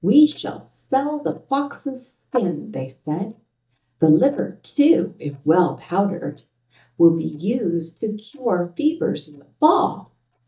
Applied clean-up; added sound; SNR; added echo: neural mask model DeepFilterNet 3.